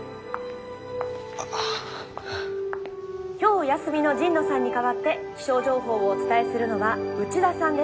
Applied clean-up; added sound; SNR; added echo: none; none; none; none.